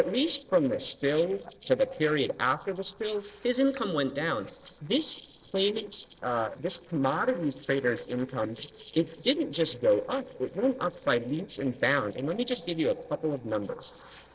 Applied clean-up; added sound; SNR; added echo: neural separator model SepFormer DNS4.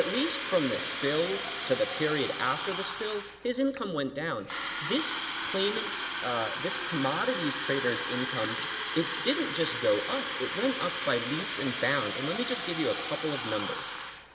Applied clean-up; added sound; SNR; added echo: none; Fill (with liquid) / Water tap, faucet; 1 dB; none.